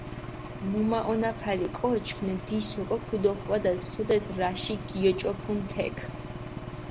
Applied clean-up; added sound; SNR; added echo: none; Engine / Aircraft; 9 dB; none.